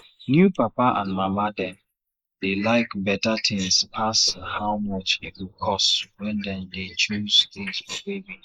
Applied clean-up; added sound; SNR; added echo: neural mask model Resemble Enhance denoiser.